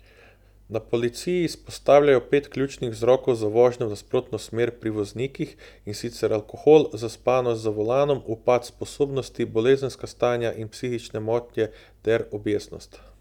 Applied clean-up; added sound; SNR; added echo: none; none; none; none.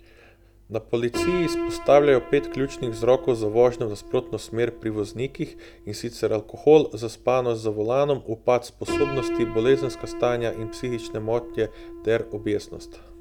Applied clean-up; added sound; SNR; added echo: none; Piano; 11 dB; none.